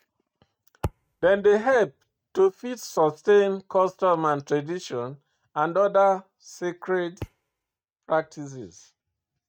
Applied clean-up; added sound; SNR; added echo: neural mask model RNNoise.